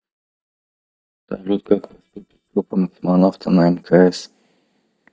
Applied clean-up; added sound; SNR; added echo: neural mask model DeepFilterNet 3.